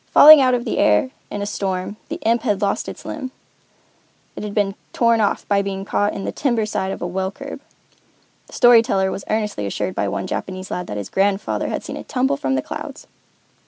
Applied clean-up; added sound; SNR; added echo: none; none; none; none.